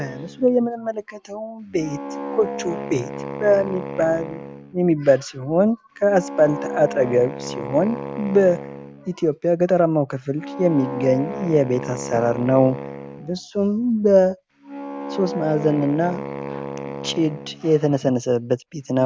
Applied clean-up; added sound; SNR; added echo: none; Wind instrument, woodwind instrument; 11 dB; none.